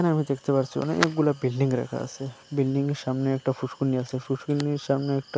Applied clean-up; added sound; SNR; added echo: none; none; none; none.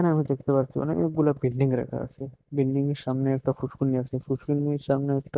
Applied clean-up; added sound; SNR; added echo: neural mask model DeepFilterNet 3.